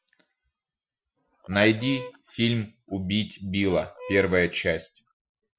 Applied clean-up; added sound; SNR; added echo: classical method Wiener filter.